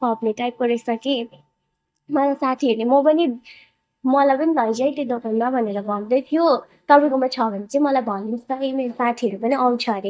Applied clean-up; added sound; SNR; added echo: neural mask model DeepFilterNet 3.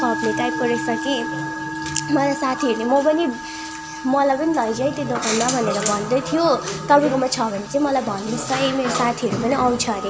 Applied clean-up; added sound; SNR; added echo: none; Musical instrument; 11 dB; none.